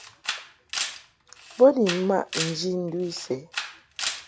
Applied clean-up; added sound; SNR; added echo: none; Camera; 9 dB; none.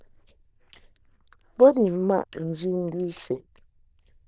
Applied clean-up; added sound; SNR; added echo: neural diffusion model UNIVERSE++.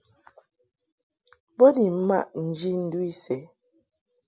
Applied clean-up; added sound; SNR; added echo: none; none; none; none.